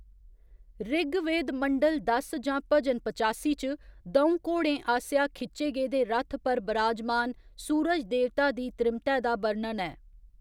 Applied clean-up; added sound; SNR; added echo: none; none; none; none.